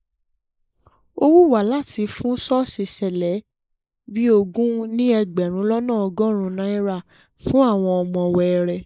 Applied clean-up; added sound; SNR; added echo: neural mask model Resemble Enhance denoiser.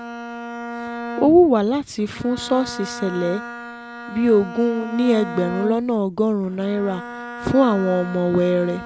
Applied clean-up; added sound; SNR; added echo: none; Bowed string instrument; 12 dB; none.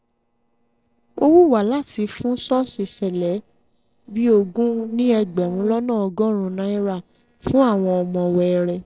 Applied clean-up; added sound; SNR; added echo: neural separator model SepFormer DNS4.